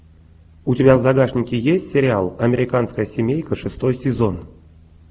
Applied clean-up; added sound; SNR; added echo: none; none; none; none.